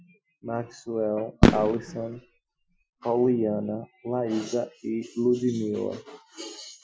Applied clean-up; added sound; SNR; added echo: classical method Wiener filter.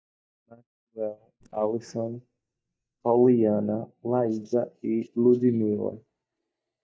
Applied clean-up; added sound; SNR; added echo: neural mask model DeepFilterNet 3.